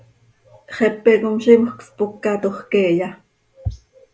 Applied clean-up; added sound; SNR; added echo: none; none; none; none.